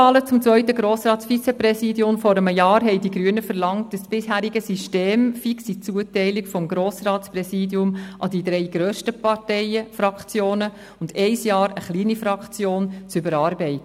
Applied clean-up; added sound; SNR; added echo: none; none; none; none.